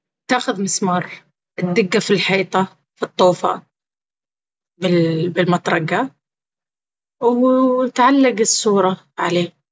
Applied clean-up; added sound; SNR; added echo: none; none; none; none.